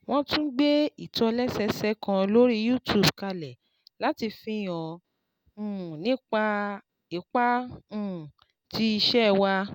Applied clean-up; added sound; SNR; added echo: none; none; none; none.